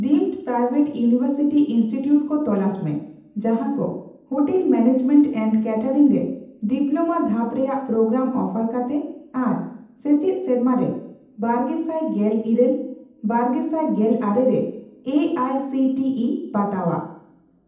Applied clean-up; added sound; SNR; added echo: none; none; none; reverberation time 0.8 s.